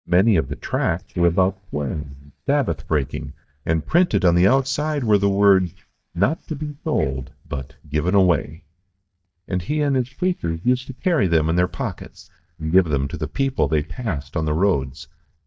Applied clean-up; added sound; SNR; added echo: neural mask model DeepFilterNet 3.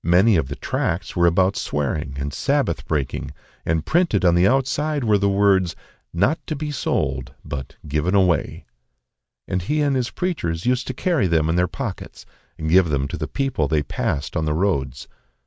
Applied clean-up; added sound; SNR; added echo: none; none; none; none.